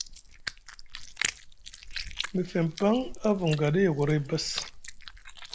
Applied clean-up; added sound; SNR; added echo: none; Chewing, mastication; 9 dB; none.